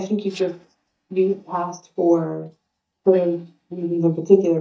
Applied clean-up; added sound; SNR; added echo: neural mask model DeepFilterNet 3.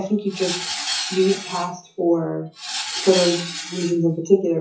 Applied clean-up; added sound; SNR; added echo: classical method WPE with log-MMSE.